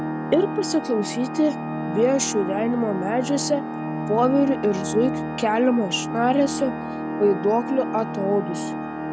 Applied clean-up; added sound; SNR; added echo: none; Organ; 5 dB; none.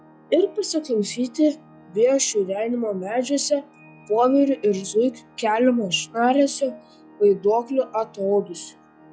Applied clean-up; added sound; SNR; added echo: classical method log-MMSE.